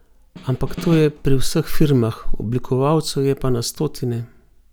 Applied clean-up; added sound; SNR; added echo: none; Snare drum; 15 dB; none.